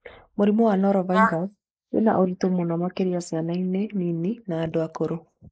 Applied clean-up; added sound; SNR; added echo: neural mask model Resemble Enhance denoiser.